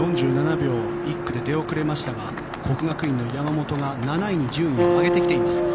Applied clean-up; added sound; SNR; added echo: none; Acoustic guitar; 1 dB; none.